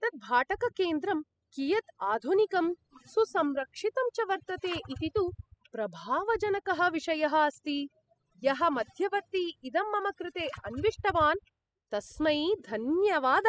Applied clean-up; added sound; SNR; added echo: classical method spectral subtraction.